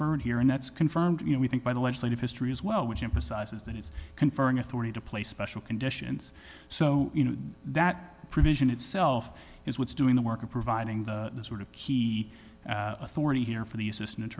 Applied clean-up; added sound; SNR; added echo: none; none; none; none.